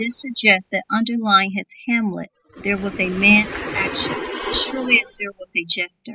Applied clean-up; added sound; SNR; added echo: classical method spectral subtraction.